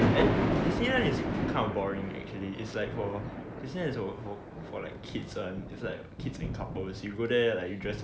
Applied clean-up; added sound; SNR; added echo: none; Thunder; 0 dB; none.